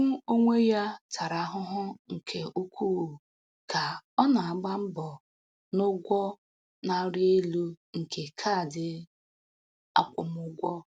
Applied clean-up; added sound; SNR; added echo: none; none; none; none.